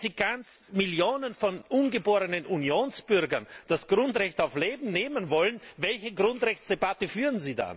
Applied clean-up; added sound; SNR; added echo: none; none; none; none.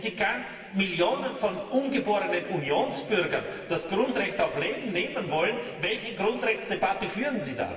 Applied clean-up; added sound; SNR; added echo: none; none; none; reverberation time 2.9 s.